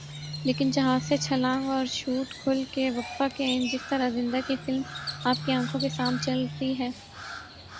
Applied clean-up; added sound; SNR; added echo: none; Crow; 9 dB; none.